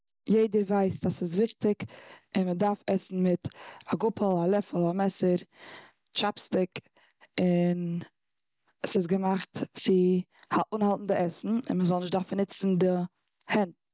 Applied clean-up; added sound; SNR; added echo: none; none; none; none.